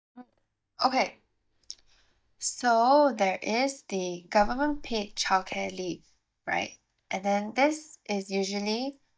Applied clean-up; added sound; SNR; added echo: neural mask model DeepFilterNet 3.